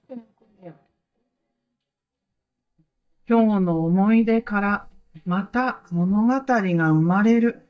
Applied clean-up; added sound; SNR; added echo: neural mask model DeepFilterNet 3.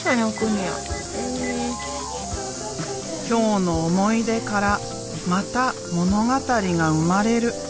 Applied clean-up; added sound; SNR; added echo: none; none; none; none.